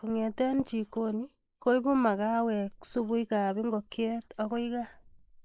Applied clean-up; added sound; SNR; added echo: neural mask model Resemble Enhance denoiser.